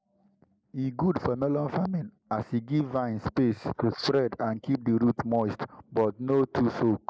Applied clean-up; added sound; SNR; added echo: neural mask model Resemble Enhance denoiser.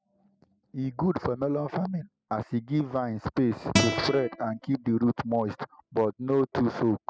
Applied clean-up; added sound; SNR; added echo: classical method spectral subtraction.